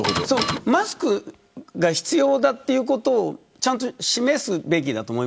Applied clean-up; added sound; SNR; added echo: none; Printer; 3 dB; none.